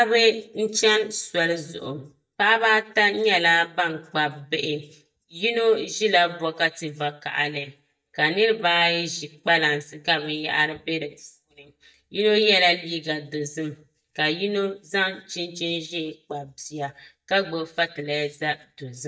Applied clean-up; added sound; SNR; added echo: neural mask model DeepFilterNet 3.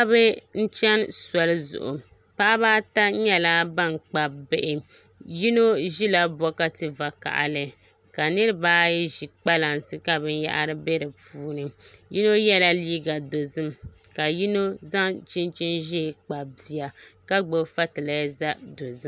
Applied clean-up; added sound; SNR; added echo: none; none; none; none.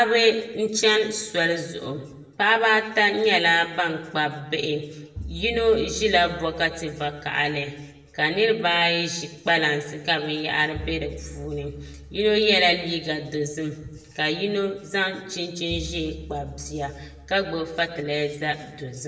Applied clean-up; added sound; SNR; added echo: none; Bowed string instrument; 17 dB; reverberation time 0.8 s.